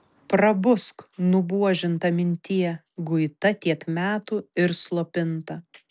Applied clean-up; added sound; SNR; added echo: none; none; none; none.